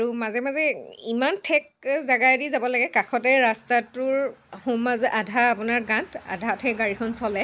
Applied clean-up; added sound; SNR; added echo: none; none; none; none.